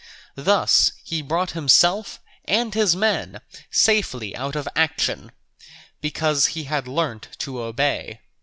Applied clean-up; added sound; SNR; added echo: none; none; none; none.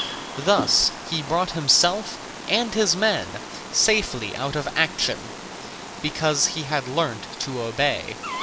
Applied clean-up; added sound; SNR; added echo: none; Bird vocalization, bird call, bird song; 10 dB; none.